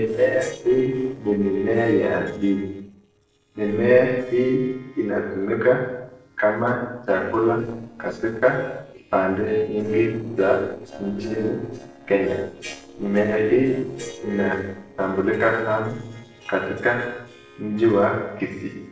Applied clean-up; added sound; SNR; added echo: neural separator model SepFormer DNS4.